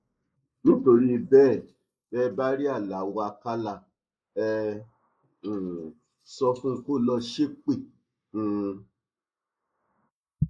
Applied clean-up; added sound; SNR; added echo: neural mask model Resemble Enhance denoiser.